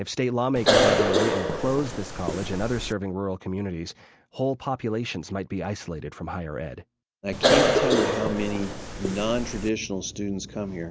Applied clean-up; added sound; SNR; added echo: none; Cough; -4 dB; none.